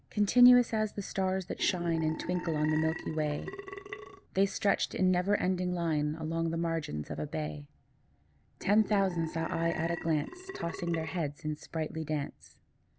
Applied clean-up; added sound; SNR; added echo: none; Burping, eructation; 11 dB; none.